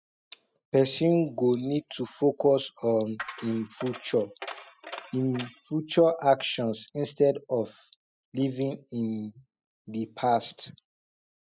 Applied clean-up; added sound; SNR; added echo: classical method spectral subtraction.